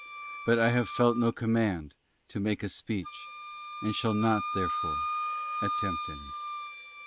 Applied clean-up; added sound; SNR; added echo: none; Wind instrument, woodwind instrument; 5 dB; none.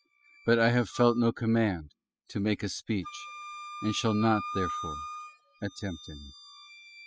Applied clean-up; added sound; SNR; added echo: classical method spectral subtraction.